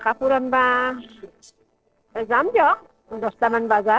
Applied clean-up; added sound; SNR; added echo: neural separator model SepFormer DNS4.